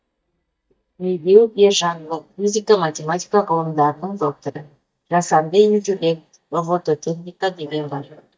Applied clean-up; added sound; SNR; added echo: neural mask model DeepFilterNet 3.